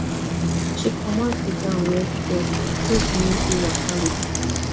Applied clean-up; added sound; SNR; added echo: none; Bicycle; -3 dB; none.